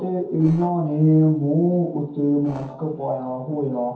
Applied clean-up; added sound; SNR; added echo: neural separator model SepFormer DNS4.